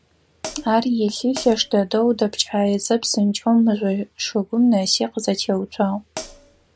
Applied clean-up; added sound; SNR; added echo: none; Hi-hat; 15 dB; none.